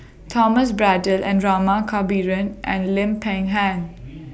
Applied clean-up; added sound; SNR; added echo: none; none; none; none.